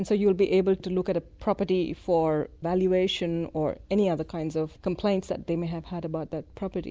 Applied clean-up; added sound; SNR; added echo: none; none; none; none.